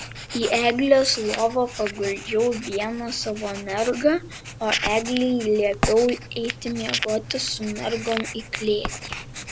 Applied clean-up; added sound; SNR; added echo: none; Writing; 11 dB; none.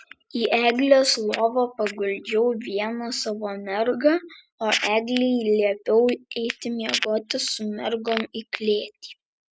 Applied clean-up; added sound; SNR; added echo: none; none; none; none.